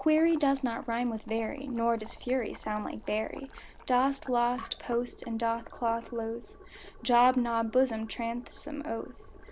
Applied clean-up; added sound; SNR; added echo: none; Boiling; 18 dB; none.